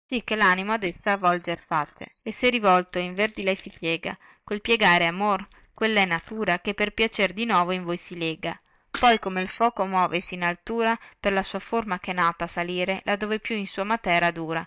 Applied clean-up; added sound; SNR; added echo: neural mask model DeepFilterNet 3.